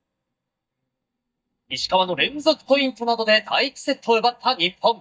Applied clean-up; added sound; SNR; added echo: neural mask model DeepFilterNet 3.